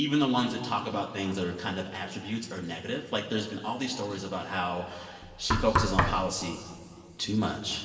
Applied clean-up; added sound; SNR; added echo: none; Knock; 1 dB; reverberation time 2.7 s.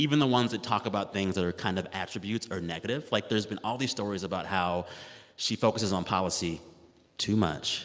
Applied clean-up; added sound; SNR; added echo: none; none; none; none.